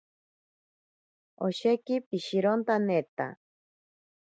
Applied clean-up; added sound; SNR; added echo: none; none; none; none.